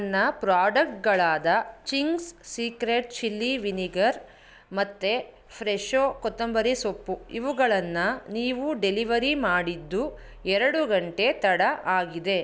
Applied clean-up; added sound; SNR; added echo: none; none; none; none.